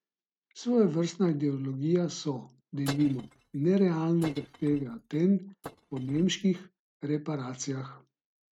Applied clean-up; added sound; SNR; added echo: neural mask model RNNoise.